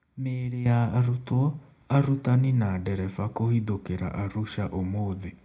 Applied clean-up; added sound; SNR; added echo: none; none; none; reverberation time 0.2 s.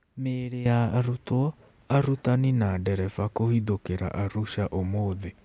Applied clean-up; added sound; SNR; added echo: none; none; none; none.